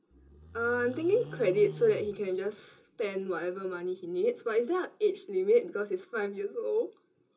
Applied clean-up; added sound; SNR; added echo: none; Livestock, farm animals, working animals; 17 dB; reverberation time 0.2 s.